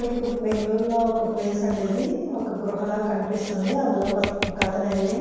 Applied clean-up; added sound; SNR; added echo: none; Writing; 11 dB; reverberation time 1.2 s.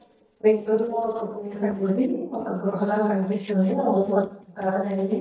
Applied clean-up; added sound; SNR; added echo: neural mask model DeepFilterNet 3.